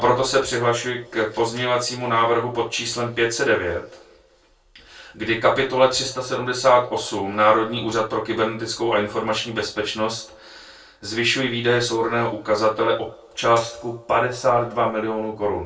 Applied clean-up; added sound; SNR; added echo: none; Hi-hat; 19 dB; reverberation time 0.2 s.